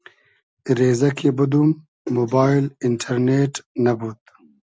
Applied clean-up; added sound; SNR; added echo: none; none; none; none.